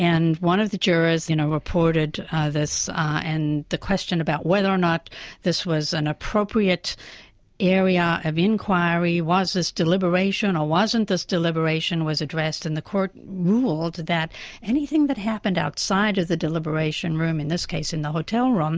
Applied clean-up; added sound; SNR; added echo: none; none; none; none.